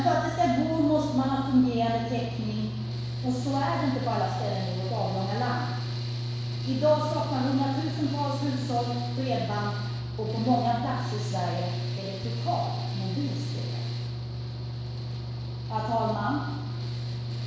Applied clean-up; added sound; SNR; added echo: none; Mechanical fan / Engine; 2 dB; reverberation time 1.1 s.